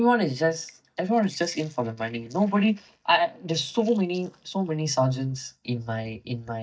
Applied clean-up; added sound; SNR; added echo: neural mask model DeepFilterNet 3.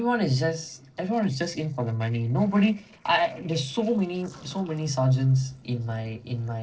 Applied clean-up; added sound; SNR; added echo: neural separator model SepFormer DNS4.